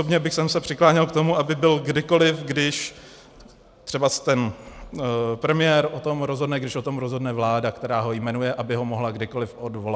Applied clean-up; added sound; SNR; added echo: none; none; none; none.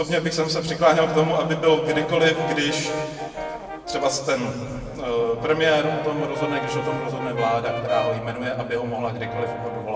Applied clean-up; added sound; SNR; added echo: none; Brass instrument; 8 dB; reverberation time 2.2 s.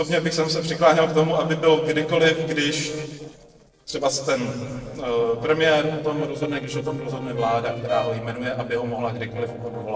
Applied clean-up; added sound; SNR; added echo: neural separator model SepFormer DNS4.